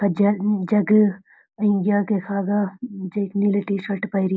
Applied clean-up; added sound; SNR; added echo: none; none; none; none.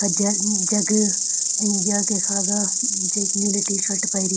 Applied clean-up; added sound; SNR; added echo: none; Insect; -4 dB; none.